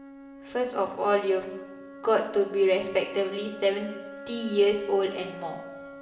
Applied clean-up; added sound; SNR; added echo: none; Wind instrument, woodwind instrument; 15 dB; reverberation time 1.2 s.